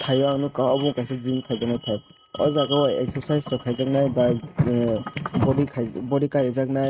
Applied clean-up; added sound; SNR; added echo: neural mask model RNNoise.